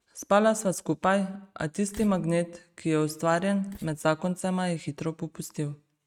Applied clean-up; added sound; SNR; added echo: neural mask model RNNoise.